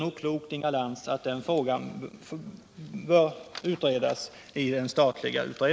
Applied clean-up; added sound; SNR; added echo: none; none; none; none.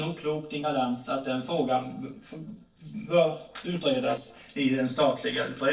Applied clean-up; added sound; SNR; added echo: neural separator model SepFormer DNS4.